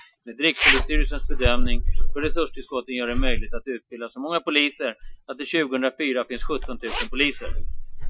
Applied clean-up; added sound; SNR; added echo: classical method Wiener filter.